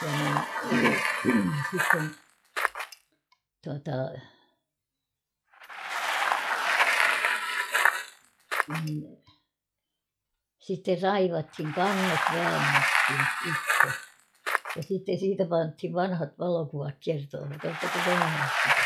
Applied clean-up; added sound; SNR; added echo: classical method log-MMSE.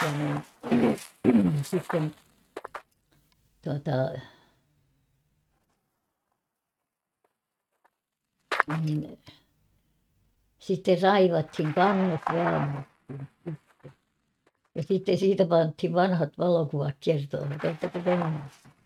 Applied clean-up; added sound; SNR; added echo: neural mask model RNNoise.